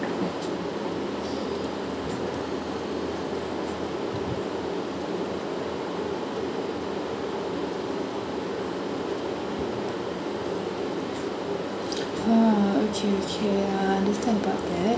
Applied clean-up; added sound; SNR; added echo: none; Printer; 12 dB; none.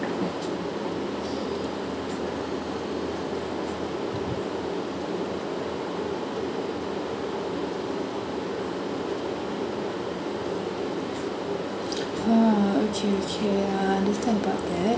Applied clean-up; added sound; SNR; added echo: none; none; none; none.